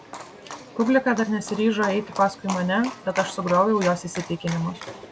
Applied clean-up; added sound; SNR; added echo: none; Livestock, farm animals, working animals; 13 dB; none.